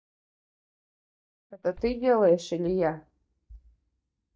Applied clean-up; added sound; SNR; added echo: neural mask model DeepFilterNet 3.